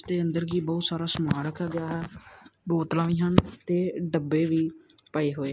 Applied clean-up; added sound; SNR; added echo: none; none; none; none.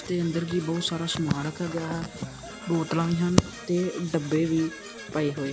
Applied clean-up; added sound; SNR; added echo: none; Brass instrument / Percussion; 14 dB; none.